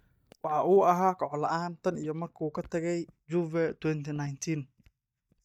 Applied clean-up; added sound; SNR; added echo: neural mask model DeepFilterNet 3.